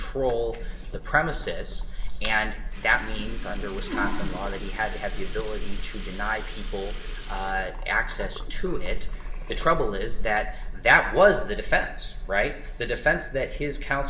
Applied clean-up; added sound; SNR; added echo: none; Sink (filling or washing) / Liquid; 19 dB; reverberation time 0.7 s.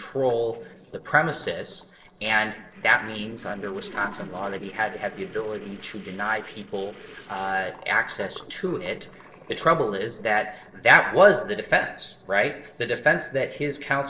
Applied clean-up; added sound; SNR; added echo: neural separator model SepFormer DNS4.